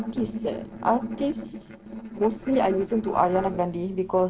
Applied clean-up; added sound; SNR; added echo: neural separator model SepFormer DNS4.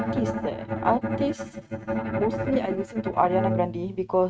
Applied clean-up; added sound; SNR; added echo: neural mask model RNNoise.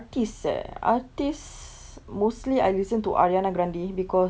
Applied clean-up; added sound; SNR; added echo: none; none; none; none.